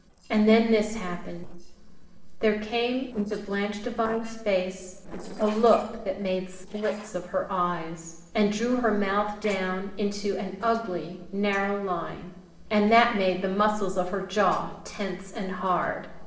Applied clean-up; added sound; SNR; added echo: neural separator model SepFormer DNS4.